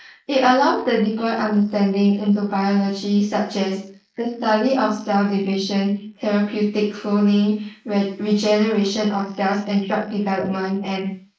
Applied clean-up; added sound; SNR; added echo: neural mask model Resemble Enhance denoiser.